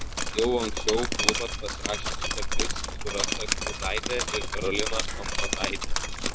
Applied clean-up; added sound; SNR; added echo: none; Drip; -4 dB; none.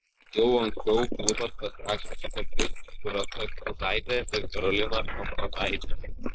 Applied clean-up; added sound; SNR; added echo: neural mask model Resemble Enhance denoiser.